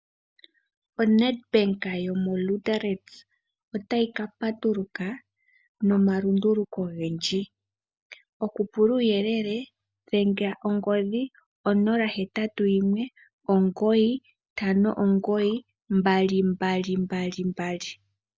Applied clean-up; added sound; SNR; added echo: none; none; none; none.